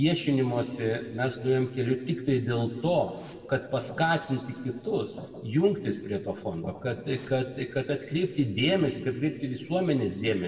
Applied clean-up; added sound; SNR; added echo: neural separator model SepFormer DNS4.